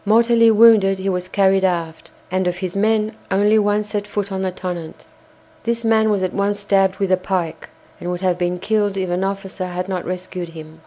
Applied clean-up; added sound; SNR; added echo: none; none; none; none.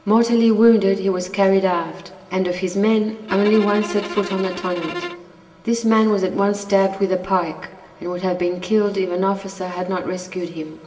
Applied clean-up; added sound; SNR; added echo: none; Bowed string instrument; 11 dB; reverberation time 1.9 s.